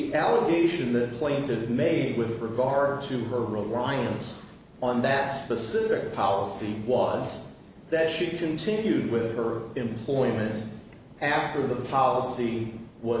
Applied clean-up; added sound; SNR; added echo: none; none; none; none.